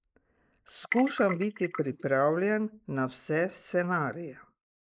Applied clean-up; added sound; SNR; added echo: neural mask model Resemble Enhance denoiser.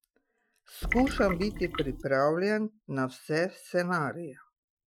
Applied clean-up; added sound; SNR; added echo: classical method Wiener filter.